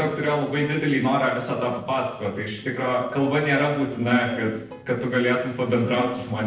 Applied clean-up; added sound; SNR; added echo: neural separator model SepFormer DNS4.